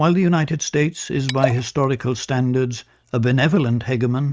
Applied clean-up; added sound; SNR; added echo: neural mask model RNNoise.